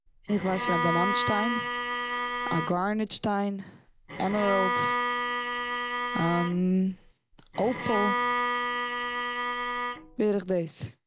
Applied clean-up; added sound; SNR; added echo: none; Bowed string instrument; 0 dB; none.